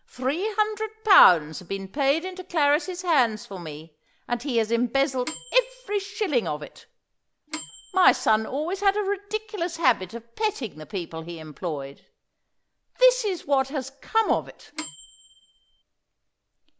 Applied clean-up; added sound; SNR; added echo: none; Microwave oven / Bell; 15 dB; none.